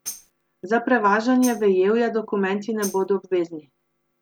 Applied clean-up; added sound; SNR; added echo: none; Tambourine; 19 dB; none.